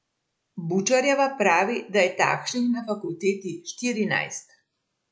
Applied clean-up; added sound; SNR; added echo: none; none; none; none.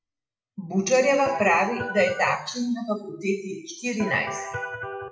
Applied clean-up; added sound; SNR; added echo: classical method WPE with log-MMSE.